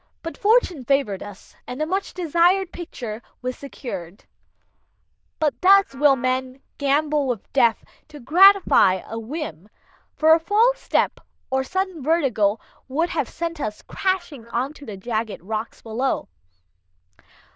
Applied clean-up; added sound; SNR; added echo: neural diffusion model UNIVERSE++.